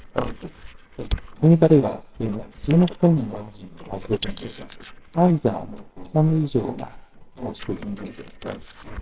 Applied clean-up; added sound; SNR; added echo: neural separator model SepFormer WHAMR!.